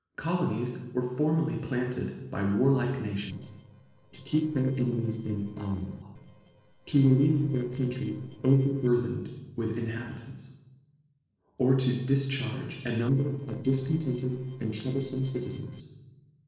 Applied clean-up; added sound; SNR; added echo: neural separator model SepFormer DNS4.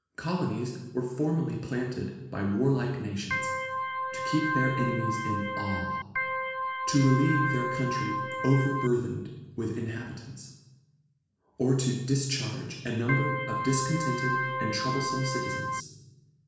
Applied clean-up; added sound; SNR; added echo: none; Organ; 2 dB; reverberation time 1.1 s.